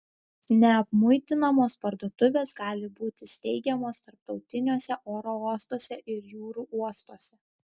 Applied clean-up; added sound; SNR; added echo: none; none; none; none.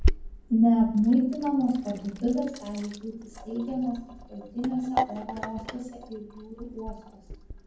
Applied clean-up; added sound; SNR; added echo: none; Sink (filling or washing); 6 dB; reverberation time 0.9 s.